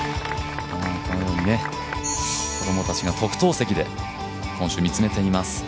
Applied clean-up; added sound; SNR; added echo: none; none; none; none.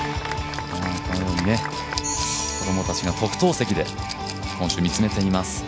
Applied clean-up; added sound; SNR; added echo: none; Rattle / Glass; 14 dB; none.